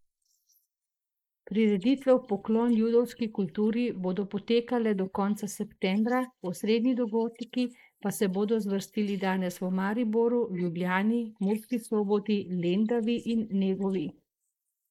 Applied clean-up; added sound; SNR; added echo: neural mask model Resemble Enhance denoiser.